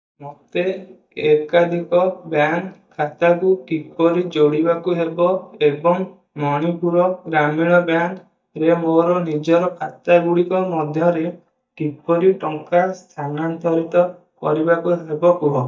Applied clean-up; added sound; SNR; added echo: neural mask model DeepFilterNet 3.